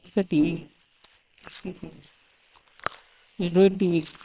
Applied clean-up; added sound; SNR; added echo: neural separator model SepFormer WHAM!.